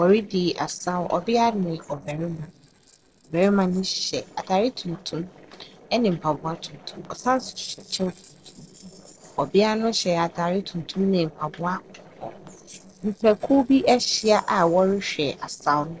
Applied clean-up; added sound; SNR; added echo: neural separator model SepFormer DNS4.